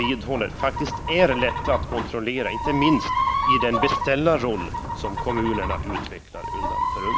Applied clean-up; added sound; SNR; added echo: none; Chicken, rooster; 2 dB; none.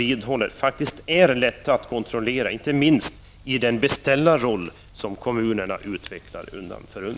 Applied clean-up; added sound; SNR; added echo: none; none; none; none.